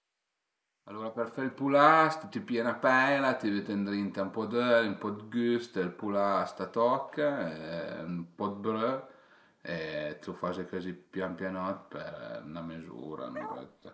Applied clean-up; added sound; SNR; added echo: neural mask model Resemble Enhance denoiser.